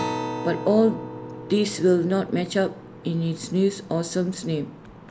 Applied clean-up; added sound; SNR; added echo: none; Acoustic guitar; 11 dB; none.